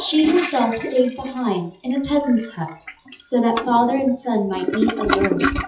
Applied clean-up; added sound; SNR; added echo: classical method WPE with log-MMSE.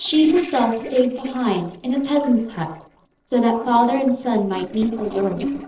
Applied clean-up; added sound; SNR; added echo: neural separator model SepFormer DNS4.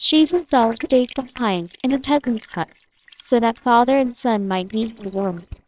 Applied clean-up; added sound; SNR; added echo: neural separator model SepFormer WHAMR!.